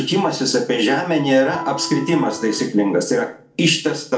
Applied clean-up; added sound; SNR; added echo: none; Electric guitar; 12 dB; reverberation time 0.4 s.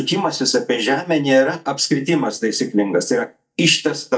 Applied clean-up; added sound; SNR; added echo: neural mask model DeepFilterNet 3.